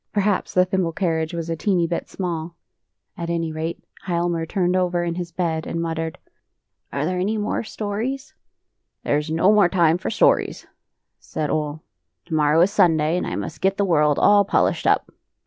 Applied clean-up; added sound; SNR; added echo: none; none; none; none.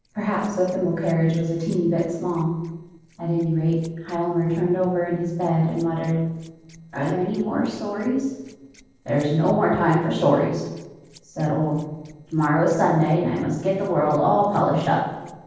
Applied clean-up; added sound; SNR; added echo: neural separator model SepFormer DNS4.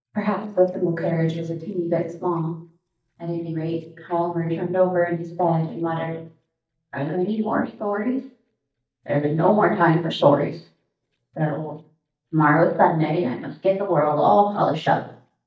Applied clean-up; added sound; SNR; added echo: neural mask model DeepFilterNet 3.